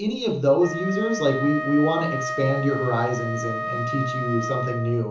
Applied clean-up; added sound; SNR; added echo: none; Wind instrument, woodwind instrument; 7 dB; reverberation time 0.7 s.